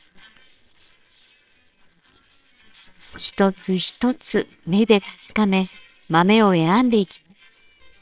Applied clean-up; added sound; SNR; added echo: neural separator model SepFormer WHAMR!.